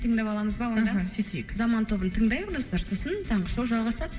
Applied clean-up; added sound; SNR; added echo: none; none; none; reverberation time 1.8 s.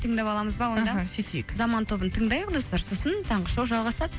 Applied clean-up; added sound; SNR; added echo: none; none; none; none.